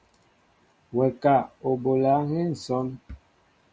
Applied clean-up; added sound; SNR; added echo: none; none; none; none.